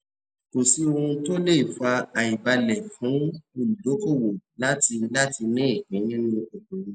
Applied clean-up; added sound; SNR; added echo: none; none; none; none.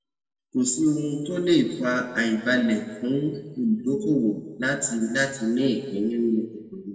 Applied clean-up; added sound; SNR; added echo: none; none; none; reverberation time 1.5 s.